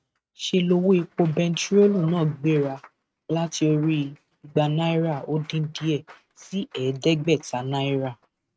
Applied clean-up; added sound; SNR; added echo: neural mask model RNNoise.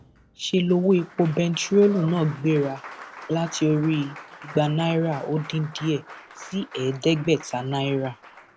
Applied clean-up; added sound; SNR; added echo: none; Applause; 19 dB; none.